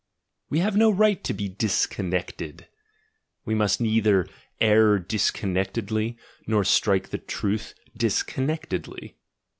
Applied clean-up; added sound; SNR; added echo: none; none; none; none.